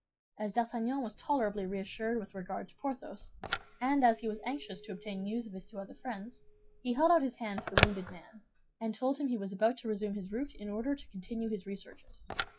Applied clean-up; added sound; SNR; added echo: classical method log-MMSE.